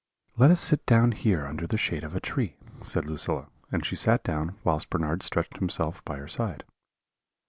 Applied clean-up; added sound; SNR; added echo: none; none; none; none.